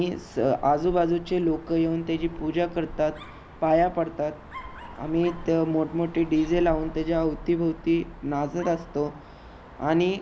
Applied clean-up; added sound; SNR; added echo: none; Dog; 15 dB; none.